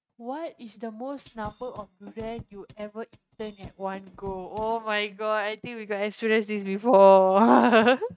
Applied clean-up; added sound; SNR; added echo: neural mask model RNNoise.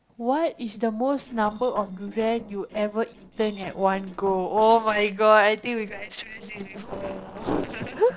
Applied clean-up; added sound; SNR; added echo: neural separator model SepFormer DNS4.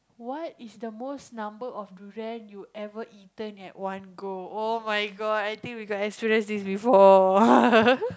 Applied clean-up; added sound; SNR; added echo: none; none; none; none.